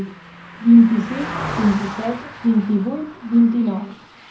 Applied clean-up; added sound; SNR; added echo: none; Car passing by; 14 dB; reverberation time 0.4 s.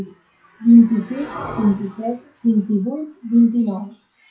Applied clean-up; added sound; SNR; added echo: classical method WPE with log-MMSE.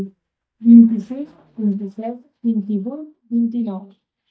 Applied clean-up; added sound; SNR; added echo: neural mask model DeepFilterNet 3.